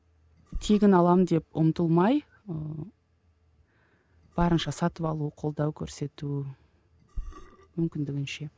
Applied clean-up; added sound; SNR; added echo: none; Burping, eructation; 12 dB; none.